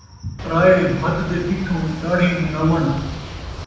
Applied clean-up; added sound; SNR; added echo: none; Boat, Water vehicle; 12 dB; reverberation time 1.0 s.